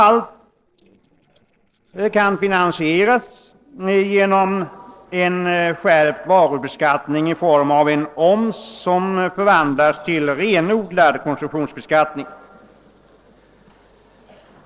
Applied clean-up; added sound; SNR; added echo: neural separator model SepFormer DNS4.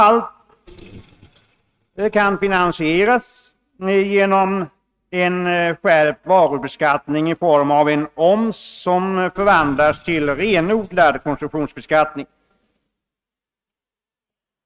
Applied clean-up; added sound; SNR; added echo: neural mask model RNNoise.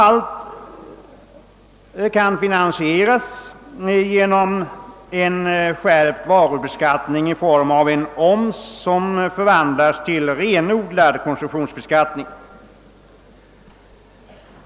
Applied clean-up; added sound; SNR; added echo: none; none; none; none.